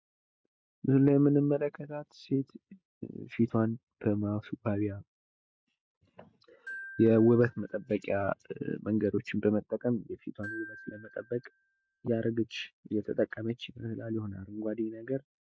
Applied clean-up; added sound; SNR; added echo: none; Glockenspiel; 19 dB; none.